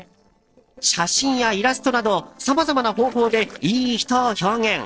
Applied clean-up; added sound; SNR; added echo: neural separator model SepFormer DNS4.